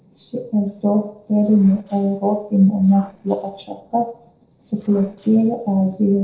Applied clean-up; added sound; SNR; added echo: neural separator model SepFormer DNS4.